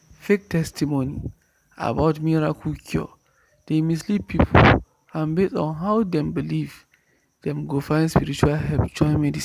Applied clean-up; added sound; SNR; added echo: none; none; none; none.